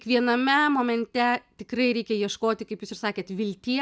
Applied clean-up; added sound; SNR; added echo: none; none; none; none.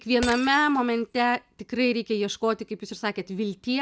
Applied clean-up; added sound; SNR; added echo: none; Shatter; 18 dB; none.